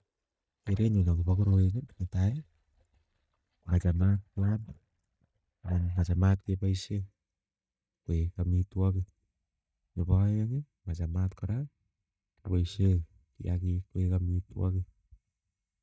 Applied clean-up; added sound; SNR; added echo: neural mask model DeepFilterNet 3.